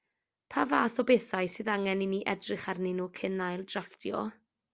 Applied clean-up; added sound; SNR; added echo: none; none; none; none.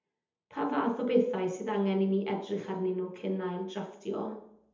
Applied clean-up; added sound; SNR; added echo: none; none; none; reverberation time 0.7 s.